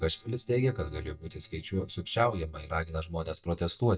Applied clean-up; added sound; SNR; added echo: neural mask model DeepFilterNet 3.